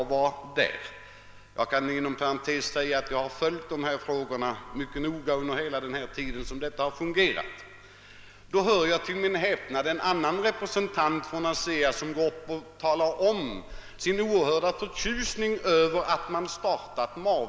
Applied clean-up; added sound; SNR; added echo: none; Meow / Purr; 17 dB; none.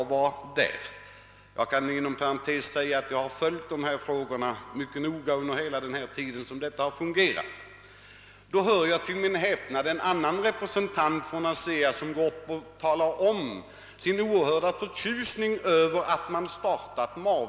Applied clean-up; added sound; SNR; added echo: none; none; none; none.